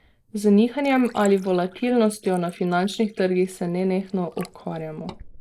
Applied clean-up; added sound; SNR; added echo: neural mask model Resemble Enhance denoiser.